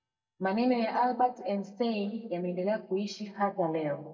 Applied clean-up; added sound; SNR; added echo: neural mask model DeepFilterNet 3.